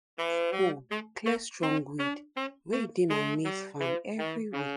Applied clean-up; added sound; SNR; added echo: classical method Wiener filter.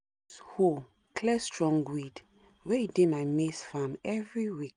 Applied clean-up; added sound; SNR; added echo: none; none; none; none.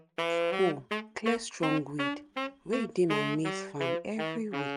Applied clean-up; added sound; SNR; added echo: none; Wind instrument, woodwind instrument; 1 dB; none.